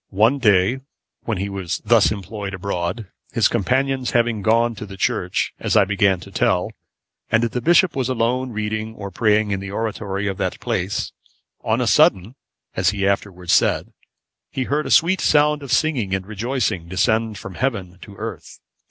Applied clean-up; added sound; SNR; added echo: none; none; none; none.